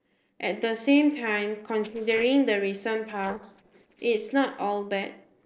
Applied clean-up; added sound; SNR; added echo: neural separator model SepFormer DNS4.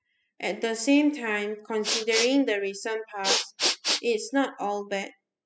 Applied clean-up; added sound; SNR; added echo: classical method spectral subtraction.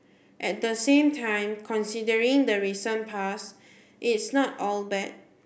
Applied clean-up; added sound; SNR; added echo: none; none; none; none.